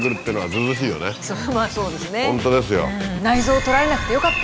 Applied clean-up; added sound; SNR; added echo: none; Bird vocalization, bird call, bird song; 11 dB; none.